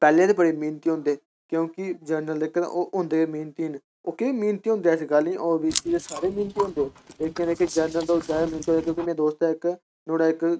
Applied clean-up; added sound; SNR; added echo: neural mask model RNNoise.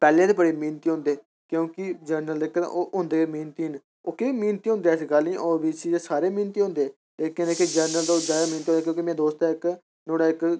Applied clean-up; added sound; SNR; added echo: none; none; none; none.